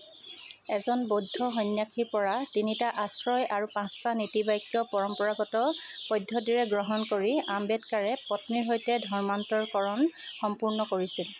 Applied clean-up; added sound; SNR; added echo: none; none; none; none.